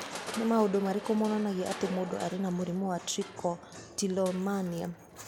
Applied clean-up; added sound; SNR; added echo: none; Crushing; 13 dB; none.